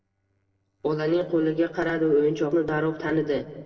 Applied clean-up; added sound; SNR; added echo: neural separator model SepFormer DNS4.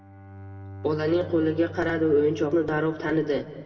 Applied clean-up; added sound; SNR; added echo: none; Bowed string instrument; 16 dB; reverberation time 1.9 s.